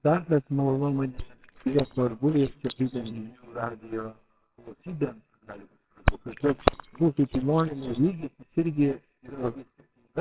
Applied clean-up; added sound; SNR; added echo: neural separator model SepFormer WHAMR!.